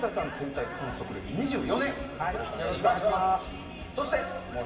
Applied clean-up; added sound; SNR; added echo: none; none; none; reverberation time 2.0 s.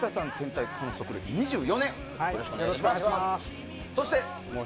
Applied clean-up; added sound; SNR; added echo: none; none; none; none.